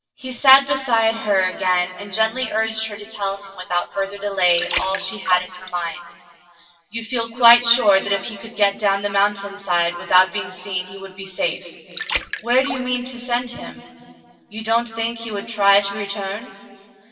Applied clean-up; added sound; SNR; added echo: neural separator model SepFormer DNS4.